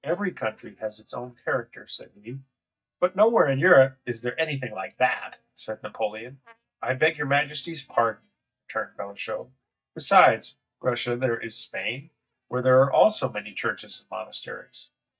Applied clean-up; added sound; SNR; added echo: neural mask model DeepFilterNet 3.